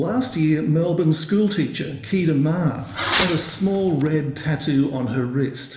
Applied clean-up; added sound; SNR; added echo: none; Fireworks; 3 dB; reverberation time 0.9 s.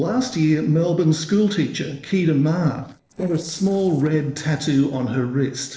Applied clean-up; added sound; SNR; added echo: neural separator model SepFormer DNS4.